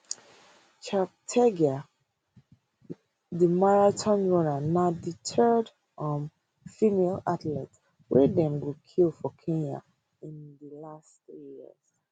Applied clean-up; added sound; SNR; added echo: none; none; none; none.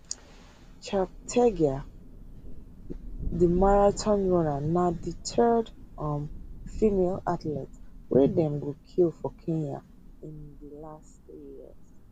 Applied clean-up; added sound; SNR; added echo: none; Thunder; 12 dB; none.